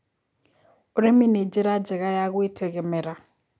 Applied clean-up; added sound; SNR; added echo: none; none; none; none.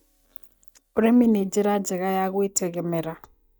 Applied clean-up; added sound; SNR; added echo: neural mask model DeepFilterNet 3.